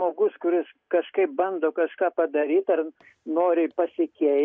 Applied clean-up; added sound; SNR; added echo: none; none; none; none.